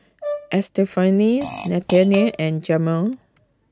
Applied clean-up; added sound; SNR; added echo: none; Brass instrument + Fart; 12 dB; none.